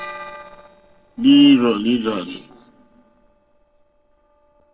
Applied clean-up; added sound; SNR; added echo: neural separator model SepFormer DNS4.